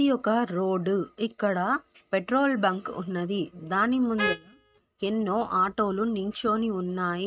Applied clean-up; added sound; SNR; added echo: neural mask model RNNoise.